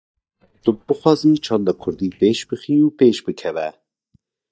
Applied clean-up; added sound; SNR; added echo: neural mask model DeepFilterNet 3.